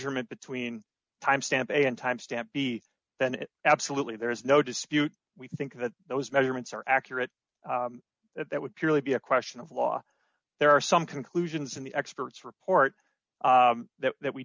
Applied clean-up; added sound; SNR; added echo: none; none; none; none.